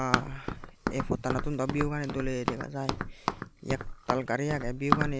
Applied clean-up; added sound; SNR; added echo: none; Run; 0 dB; none.